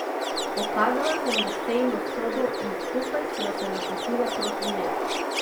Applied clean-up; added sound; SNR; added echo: none; Chirp, tweet; -2 dB; none.